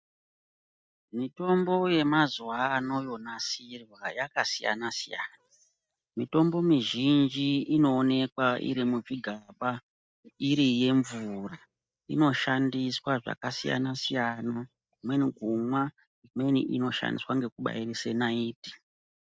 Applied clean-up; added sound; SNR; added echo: neural mask model DeepFilterNet 3.